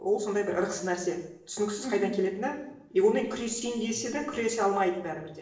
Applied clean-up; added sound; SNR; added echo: none; none; none; reverberation time 0.7 s.